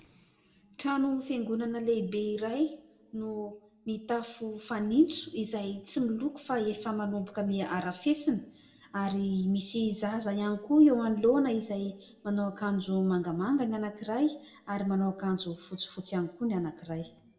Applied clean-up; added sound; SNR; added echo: none; none; none; reverberation time 0.6 s.